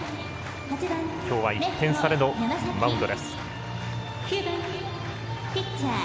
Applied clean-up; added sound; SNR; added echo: none; Wind instrument, woodwind instrument; 20 dB; none.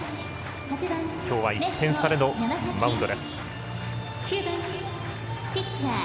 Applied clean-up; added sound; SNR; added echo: none; none; none; none.